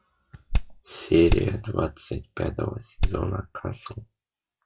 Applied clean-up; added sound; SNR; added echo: classical method log-MMSE.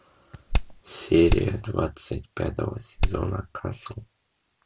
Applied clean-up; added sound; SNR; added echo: none; Hammer; -3 dB; none.